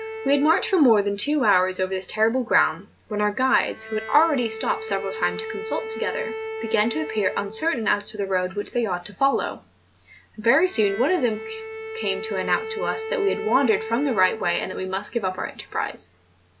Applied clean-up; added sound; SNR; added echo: none; Bowed string instrument; 12 dB; none.